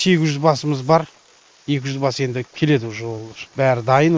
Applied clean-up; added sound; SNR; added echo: neural mask model Resemble Enhance denoiser.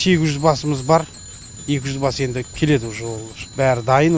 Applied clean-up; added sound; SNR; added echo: none; Bicycle bell; 20 dB; none.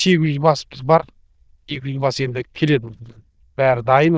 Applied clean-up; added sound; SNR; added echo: neural diffusion model UNIVERSE++.